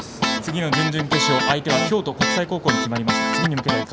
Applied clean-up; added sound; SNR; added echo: none; Guitar; -1 dB; none.